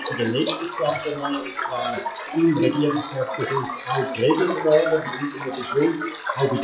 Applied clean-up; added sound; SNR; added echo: classical method WPE with log-MMSE.